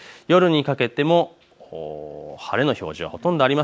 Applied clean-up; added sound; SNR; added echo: none; none; none; none.